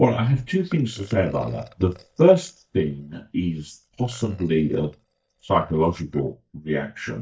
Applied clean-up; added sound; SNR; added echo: neural mask model DeepFilterNet 3.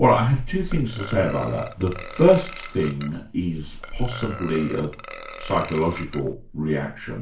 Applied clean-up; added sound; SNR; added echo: none; Burping, eructation; 15 dB; reverberation time 0.3 s.